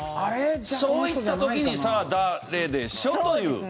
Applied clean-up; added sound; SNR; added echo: none; none; none; none.